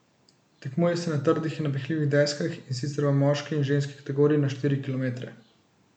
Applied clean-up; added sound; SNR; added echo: none; none; none; none.